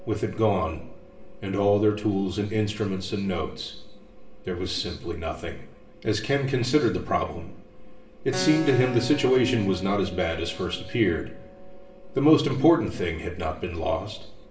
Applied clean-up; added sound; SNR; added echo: none; Keyboard (musical); 17 dB; reverberation time 0.7 s.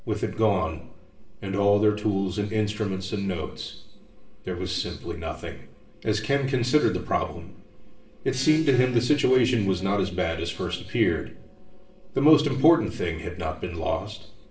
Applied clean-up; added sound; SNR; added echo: neural separator model SepFormer DNS4.